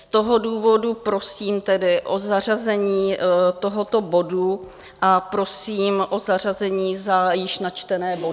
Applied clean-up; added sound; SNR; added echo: none; none; none; none.